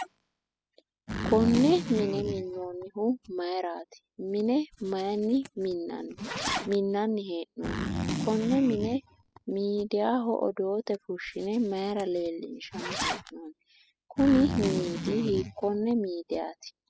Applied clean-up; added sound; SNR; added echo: classical method spectral subtraction.